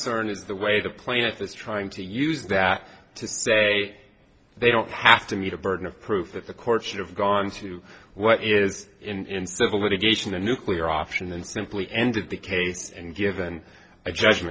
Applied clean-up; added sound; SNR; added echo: none; none; none; none.